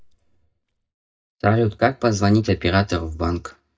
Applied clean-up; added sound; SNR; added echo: neural mask model DeepFilterNet 3.